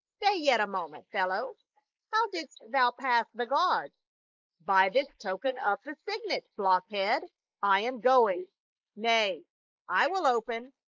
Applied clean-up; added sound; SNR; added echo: neural mask model Resemble Enhance denoiser.